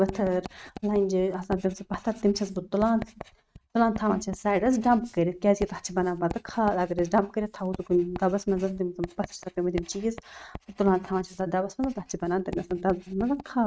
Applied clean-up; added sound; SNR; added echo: neural mask model RNNoise.